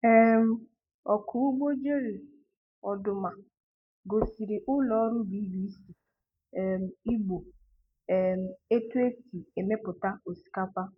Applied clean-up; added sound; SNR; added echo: neural mask model DeepFilterNet 3.